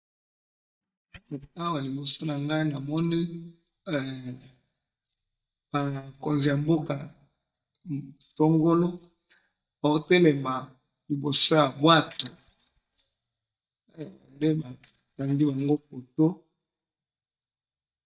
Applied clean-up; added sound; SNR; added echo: neural mask model DeepFilterNet 3.